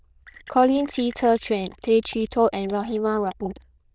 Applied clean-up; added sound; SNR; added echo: neural diffusion model UNIVERSE++.